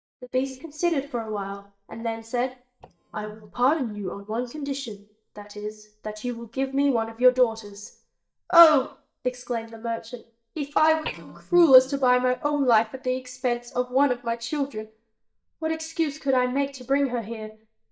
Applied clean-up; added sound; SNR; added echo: neural mask model DeepFilterNet 3.